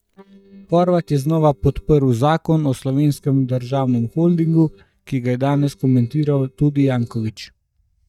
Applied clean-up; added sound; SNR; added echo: neural mask model DeepFilterNet 3.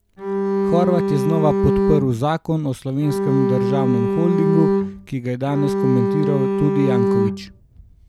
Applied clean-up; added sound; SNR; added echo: none; Bowed string instrument; -2 dB; none.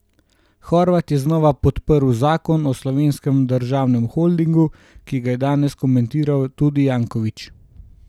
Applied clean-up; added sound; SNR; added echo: none; none; none; none.